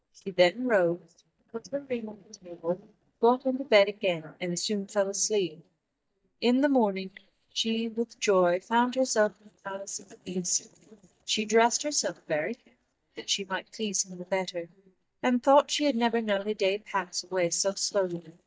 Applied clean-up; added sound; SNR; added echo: neural mask model DeepFilterNet 3.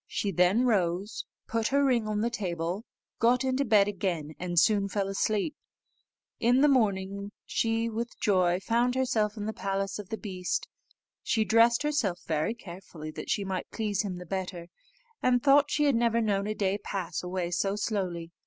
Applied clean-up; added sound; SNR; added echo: none; none; none; none.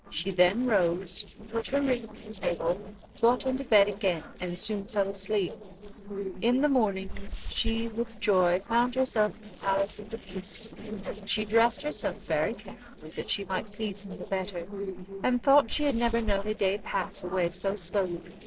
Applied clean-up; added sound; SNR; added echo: neural separator model SepFormer DNS4.